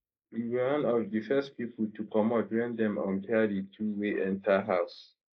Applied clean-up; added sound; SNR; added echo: neural mask model Resemble Enhance denoiser.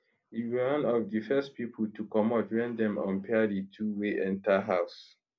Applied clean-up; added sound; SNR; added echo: none; none; none; none.